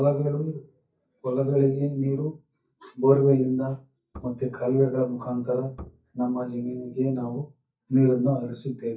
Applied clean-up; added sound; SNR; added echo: neural mask model DeepFilterNet 3.